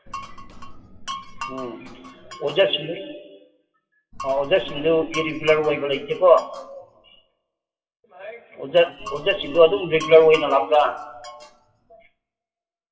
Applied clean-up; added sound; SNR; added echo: classical method WPE with log-MMSE.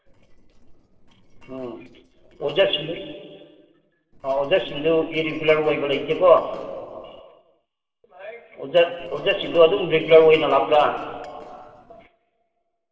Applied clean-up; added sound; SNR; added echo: neural separator model SepFormer DNS4.